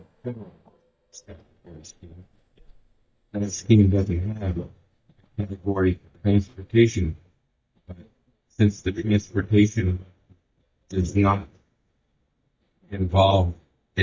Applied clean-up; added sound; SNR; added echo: neural mask model DeepFilterNet 3.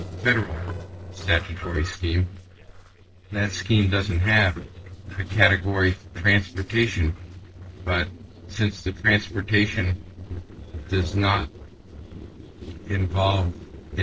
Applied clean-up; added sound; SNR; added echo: neural separator model SepFormer DNS4.